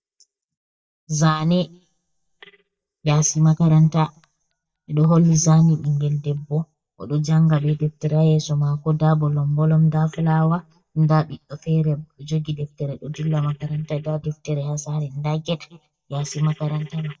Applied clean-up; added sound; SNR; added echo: neural mask model DeepFilterNet 3.